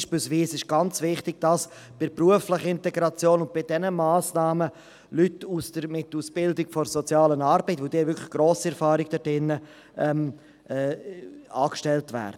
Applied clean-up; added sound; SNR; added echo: none; none; none; none.